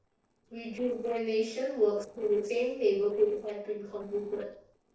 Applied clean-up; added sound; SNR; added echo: neural separator model SepFormer DNS4.